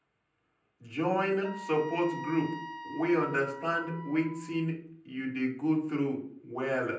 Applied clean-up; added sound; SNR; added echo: none; Wind instrument, woodwind instrument; 12 dB; reverberation time 0.6 s.